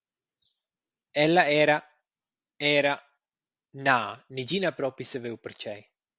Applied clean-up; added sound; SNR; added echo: none; none; none; none.